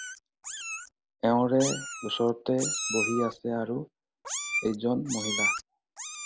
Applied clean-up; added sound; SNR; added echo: none; Meow; 5 dB; none.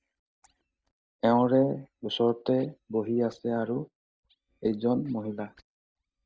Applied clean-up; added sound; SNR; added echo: neural mask model DeepFilterNet 3.